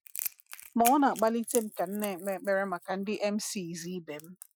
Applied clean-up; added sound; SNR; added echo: classical method Wiener filter.